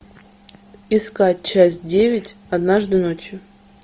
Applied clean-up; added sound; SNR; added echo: none; none; none; none.